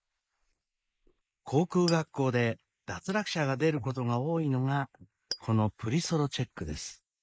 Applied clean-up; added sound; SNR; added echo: neural mask model Resemble Enhance denoiser.